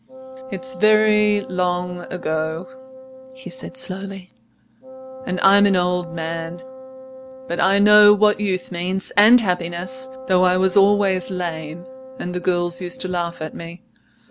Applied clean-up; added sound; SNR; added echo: none; Wind instrument, woodwind instrument; 16 dB; none.